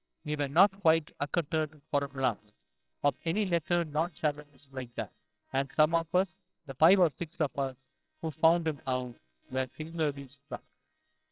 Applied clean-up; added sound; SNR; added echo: neural separator model SepFormer WHAMR!.